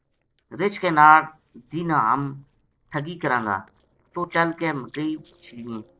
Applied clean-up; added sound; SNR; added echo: neural separator model SepFormer DNS4.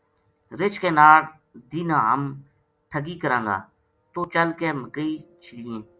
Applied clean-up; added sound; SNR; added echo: none; none; none; none.